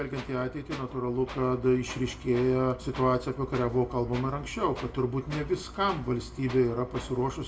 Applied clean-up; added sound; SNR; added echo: none; Tools; 17 dB; reverberation time 0.4 s.